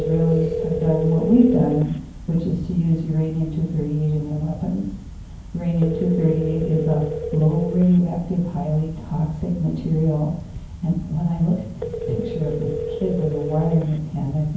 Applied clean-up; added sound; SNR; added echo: none; Telephone; 8 dB; reverberation time 0.9 s.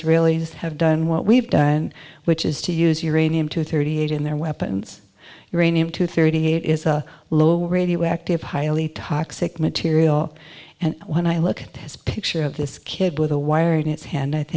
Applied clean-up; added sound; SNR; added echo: none; none; none; none.